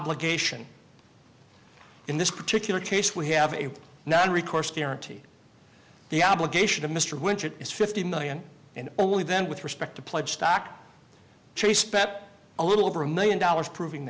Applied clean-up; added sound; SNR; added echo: none; none; none; none.